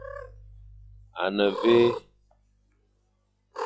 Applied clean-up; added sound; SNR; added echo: classical method log-MMSE.